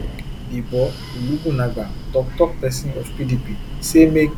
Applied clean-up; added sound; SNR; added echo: none; Breathing; 8 dB; none.